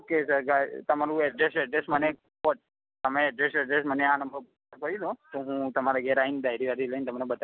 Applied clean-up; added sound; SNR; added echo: none; none; none; none.